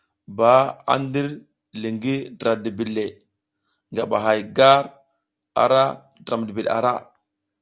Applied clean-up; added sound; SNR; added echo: none; none; none; none.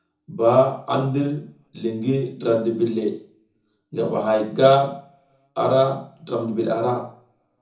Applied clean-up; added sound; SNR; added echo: none; none; none; reverberation time 0.5 s.